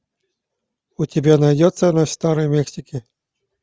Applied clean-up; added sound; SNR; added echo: none; none; none; none.